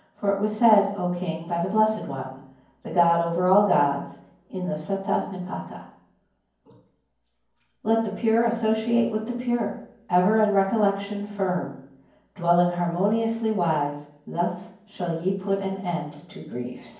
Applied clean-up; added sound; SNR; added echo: none; none; none; reverberation time 0.9 s.